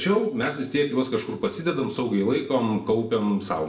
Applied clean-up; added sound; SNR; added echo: neural separator model SepFormer DNS4.